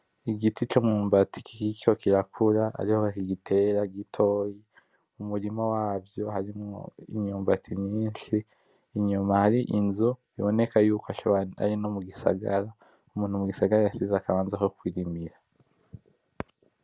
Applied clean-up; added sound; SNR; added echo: none; none; none; none.